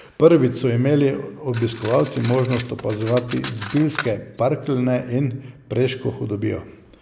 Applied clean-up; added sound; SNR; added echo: none; Cutlery, silverware; 9 dB; none.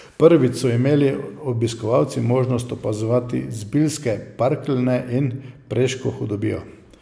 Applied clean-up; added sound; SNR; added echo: none; none; none; none.